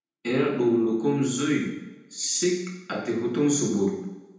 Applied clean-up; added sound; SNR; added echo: none; none; none; reverberation time 0.9 s.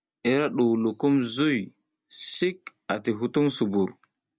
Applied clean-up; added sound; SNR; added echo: none; none; none; none.